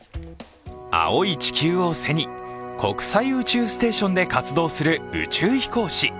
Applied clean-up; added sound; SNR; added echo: none; none; none; none.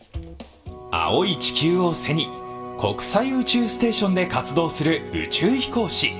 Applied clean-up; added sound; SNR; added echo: none; none; none; reverberation time 0.7 s.